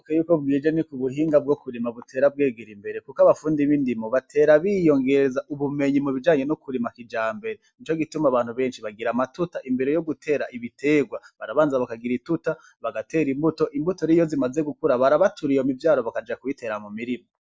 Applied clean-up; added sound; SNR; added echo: none; none; none; none.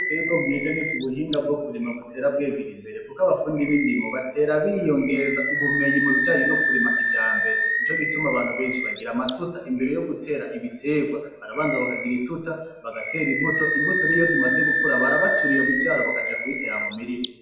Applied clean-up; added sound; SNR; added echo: none; Animal; 0 dB; reverberation time 0.9 s.